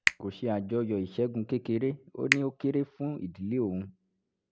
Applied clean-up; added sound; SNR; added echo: none; Finger snapping; 5 dB; none.